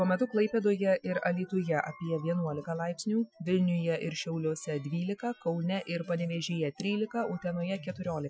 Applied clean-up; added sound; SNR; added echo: classical method Wiener filter.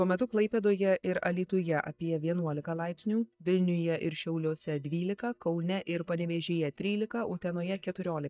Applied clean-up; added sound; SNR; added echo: neural mask model DeepFilterNet 3.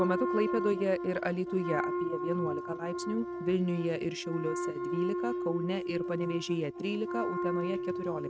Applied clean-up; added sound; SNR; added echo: neural mask model RNNoise.